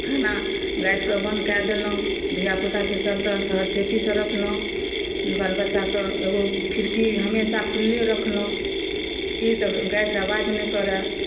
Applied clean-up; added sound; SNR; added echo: none; Mechanisms; 1 dB; reverberation time 0.3 s.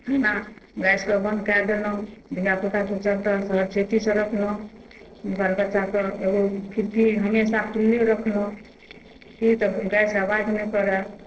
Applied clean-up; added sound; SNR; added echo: neural separator model SepFormer DNS4.